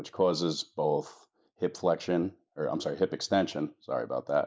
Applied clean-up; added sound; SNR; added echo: none; none; none; none.